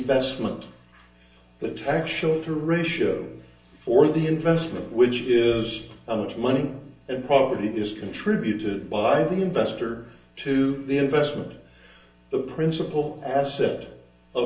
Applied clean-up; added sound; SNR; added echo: none; none; none; reverberation time 0.3 s.